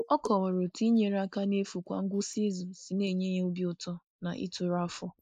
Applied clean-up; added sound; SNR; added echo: neural mask model Resemble Enhance denoiser.